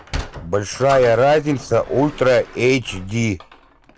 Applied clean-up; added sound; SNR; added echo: none; Sliding door; 15 dB; none.